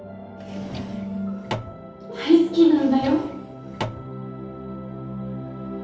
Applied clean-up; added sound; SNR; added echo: none; Drawer open or close; 11 dB; reverberation time 0.8 s.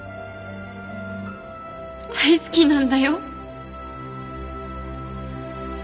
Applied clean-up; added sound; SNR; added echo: none; none; none; none.